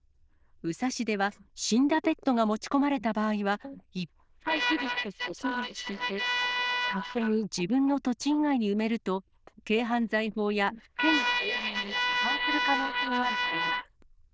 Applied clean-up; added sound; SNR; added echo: neural diffusion model UNIVERSE++.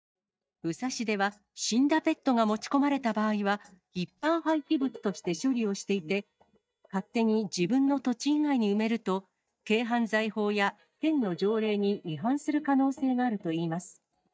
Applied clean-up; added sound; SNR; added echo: neural mask model DeepFilterNet 3.